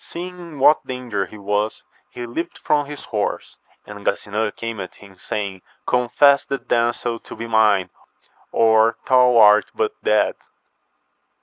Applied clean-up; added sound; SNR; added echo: none; none; none; none.